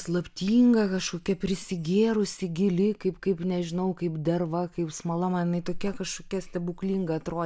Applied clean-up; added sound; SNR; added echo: none; none; none; none.